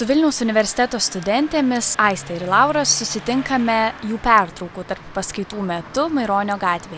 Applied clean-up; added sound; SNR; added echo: none; none; none; none.